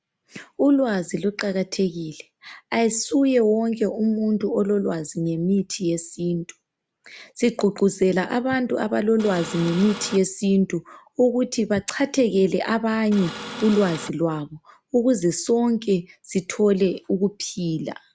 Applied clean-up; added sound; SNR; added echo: none; Printer; 11 dB; none.